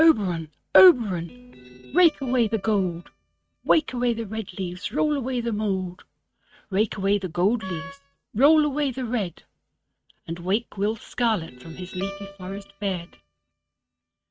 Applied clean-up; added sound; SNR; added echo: neural mask model RNNoise.